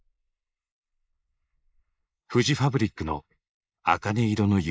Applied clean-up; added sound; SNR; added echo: neural mask model Resemble Enhance denoiser.